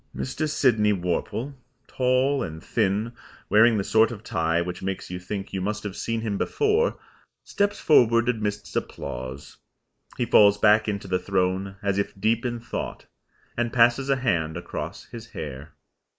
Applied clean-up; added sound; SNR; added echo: neural mask model Resemble Enhance denoiser.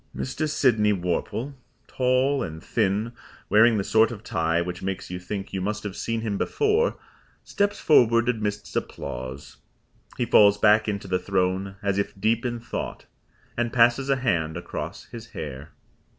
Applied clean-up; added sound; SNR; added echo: none; none; none; none.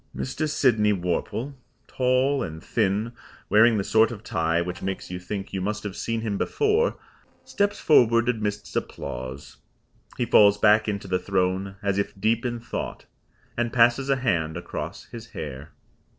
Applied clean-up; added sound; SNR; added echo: neural separator model SepFormer DNS4.